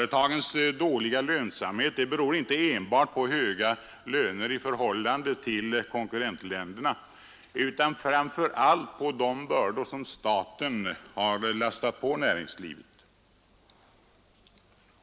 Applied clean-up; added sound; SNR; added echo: none; none; none; none.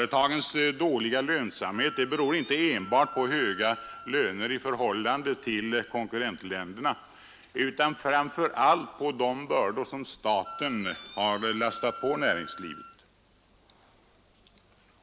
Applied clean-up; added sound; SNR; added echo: none; Wind instrument, woodwind instrument; 14 dB; none.